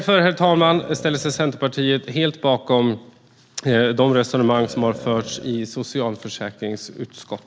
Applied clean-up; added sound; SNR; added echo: none; Burping, eructation; 20 dB; none.